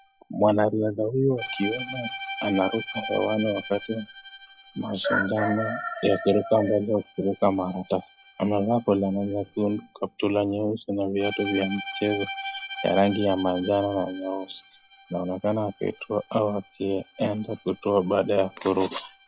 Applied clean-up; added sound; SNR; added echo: classical method log-MMSE.